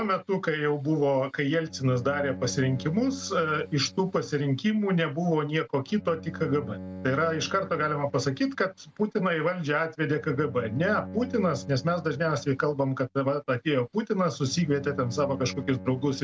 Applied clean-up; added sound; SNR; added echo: none; Bowed string instrument; 16 dB; none.